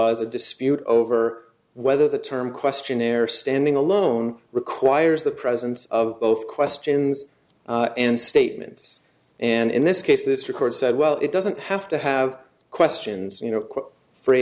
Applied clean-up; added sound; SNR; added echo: none; none; none; none.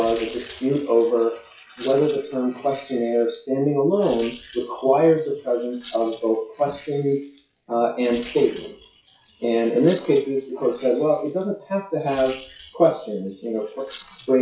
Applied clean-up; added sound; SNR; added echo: classical method WPE with log-MMSE.